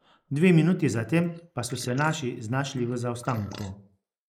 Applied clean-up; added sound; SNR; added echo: neural mask model Resemble Enhance denoiser.